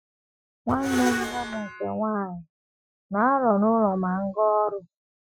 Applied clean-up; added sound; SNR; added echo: classical method Wiener filter.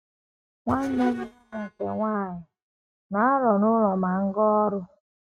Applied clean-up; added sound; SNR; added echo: neural mask model RNNoise.